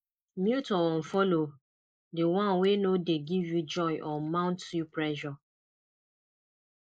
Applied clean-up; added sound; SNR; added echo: neural mask model Resemble Enhance denoiser.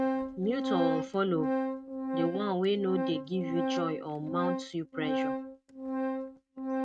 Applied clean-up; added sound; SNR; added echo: neural mask model RNNoise.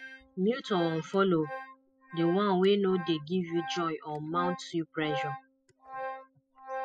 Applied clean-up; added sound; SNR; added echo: classical method spectral subtraction.